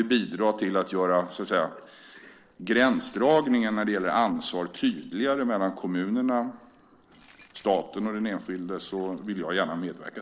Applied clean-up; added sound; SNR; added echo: neural separator model SepFormer DNS4.